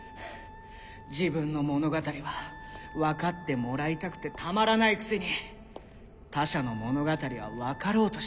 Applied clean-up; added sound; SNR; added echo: none; Wind instrument, woodwind instrument; 19 dB; none.